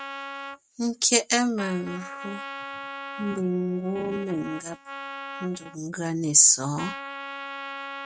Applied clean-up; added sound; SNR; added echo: neural mask model RNNoise.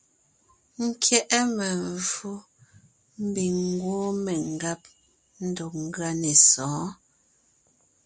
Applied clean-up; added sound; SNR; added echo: none; none; none; none.